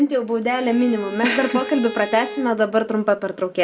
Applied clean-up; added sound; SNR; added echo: none; Bowed string instrument; 14 dB; reverberation time 0.9 s.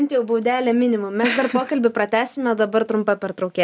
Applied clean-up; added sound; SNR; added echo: none; none; none; none.